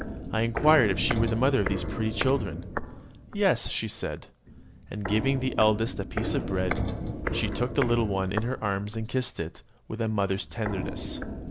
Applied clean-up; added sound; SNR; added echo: none; Walk, footsteps; 5 dB; none.